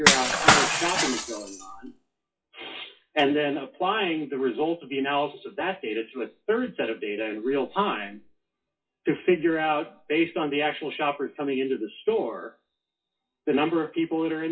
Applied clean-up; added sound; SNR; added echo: classical method WPE with log-MMSE.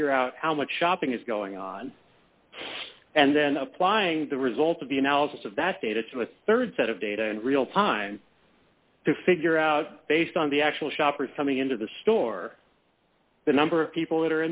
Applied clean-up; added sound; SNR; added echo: none; none; none; none.